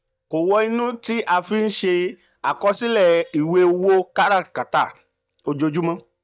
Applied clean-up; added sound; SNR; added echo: neural mask model DeepFilterNet 3.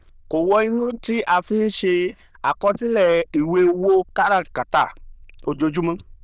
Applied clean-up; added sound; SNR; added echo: neural diffusion model UNIVERSE++.